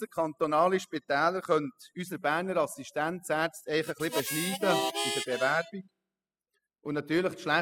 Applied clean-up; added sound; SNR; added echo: classical method spectral subtraction.